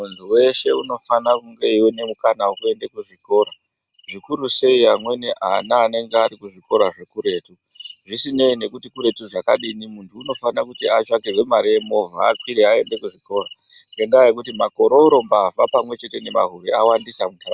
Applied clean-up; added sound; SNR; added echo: none; none; none; none.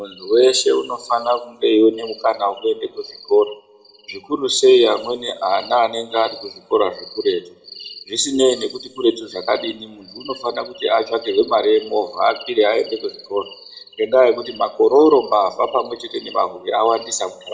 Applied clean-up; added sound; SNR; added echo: none; none; none; reverberation time 0.8 s.